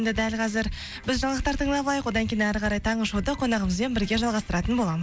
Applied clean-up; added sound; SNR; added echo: none; none; none; none.